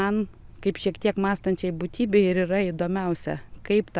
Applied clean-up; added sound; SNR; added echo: none; none; none; none.